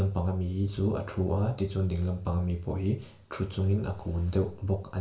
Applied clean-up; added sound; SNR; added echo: none; none; none; reverberation time 0.4 s.